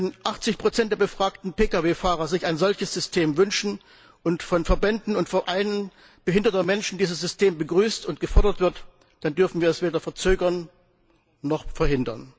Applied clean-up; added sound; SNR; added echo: none; none; none; none.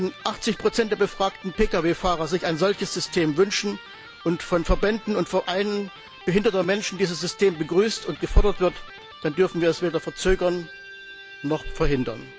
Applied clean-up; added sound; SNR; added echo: none; Electric guitar; 19 dB; none.